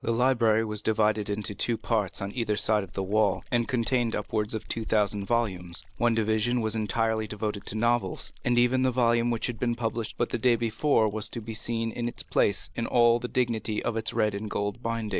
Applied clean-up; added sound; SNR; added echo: neural mask model Resemble Enhance denoiser.